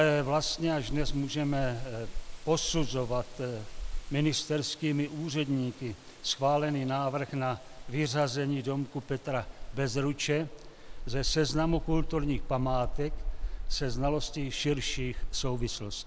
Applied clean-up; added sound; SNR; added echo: none; Rain; 5 dB; none.